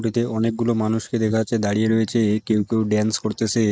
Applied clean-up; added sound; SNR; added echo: neural mask model Resemble Enhance denoiser.